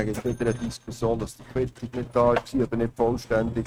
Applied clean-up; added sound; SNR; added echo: neural mask model RNNoise.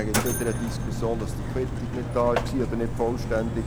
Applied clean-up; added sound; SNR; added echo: none; Mechanisms; 0 dB; none.